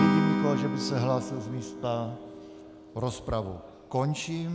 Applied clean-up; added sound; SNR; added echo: none; Acoustic guitar / Strum; 0 dB; none.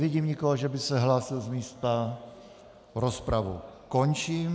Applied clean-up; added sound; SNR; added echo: none; none; none; none.